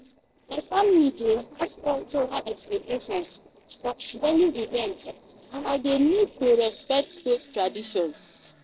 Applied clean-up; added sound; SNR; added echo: neural separator model SepFormer DNS4.